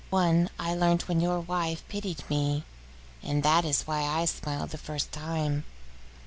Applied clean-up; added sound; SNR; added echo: none; none; none; none.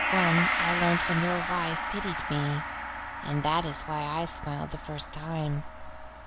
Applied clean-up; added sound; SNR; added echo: none; Gong; 2 dB; none.